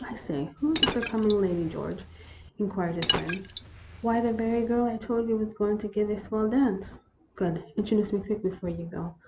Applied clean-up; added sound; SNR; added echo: none; Liquid; 6 dB; none.